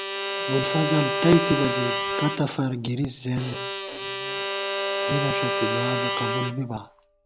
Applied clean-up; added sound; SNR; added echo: none; Bowed string instrument; 1 dB; none.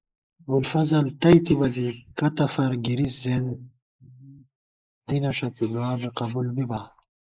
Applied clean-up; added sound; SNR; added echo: neural mask model Resemble Enhance denoiser.